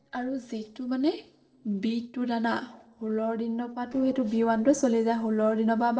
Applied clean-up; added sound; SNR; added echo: neural separator model SepFormer DNS4.